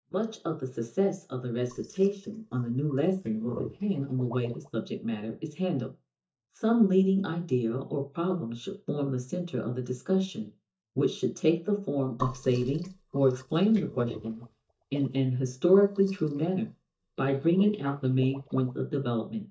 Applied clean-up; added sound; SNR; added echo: neural mask model DeepFilterNet 3.